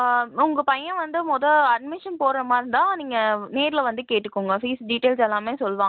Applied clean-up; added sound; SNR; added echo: none; none; none; none.